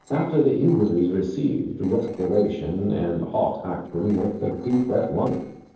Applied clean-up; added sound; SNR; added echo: neural separator model SepFormer DNS4.